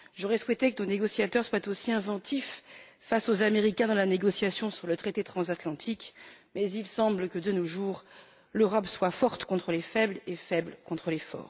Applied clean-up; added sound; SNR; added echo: none; none; none; none.